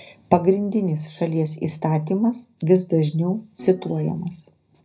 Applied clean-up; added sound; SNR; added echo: none; Piano; 17 dB; reverberation time 0.3 s.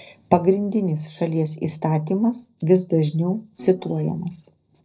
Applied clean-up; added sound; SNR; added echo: neural separator model SepFormer DNS4.